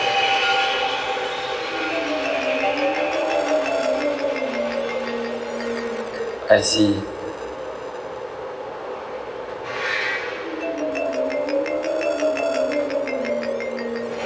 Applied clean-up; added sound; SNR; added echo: none; Marimba, xylophone; 1 dB; none.